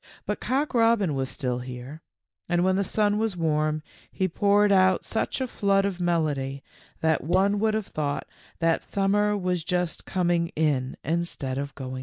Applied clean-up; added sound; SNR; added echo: neural mask model DeepFilterNet 3.